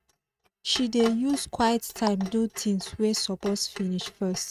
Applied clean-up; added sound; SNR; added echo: neural mask model RNNoise.